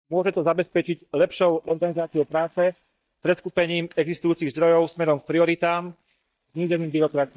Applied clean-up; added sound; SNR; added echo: neural mask model DeepFilterNet 3.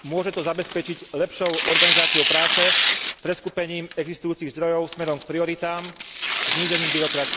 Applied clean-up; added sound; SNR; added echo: none; Tearing; -2 dB; none.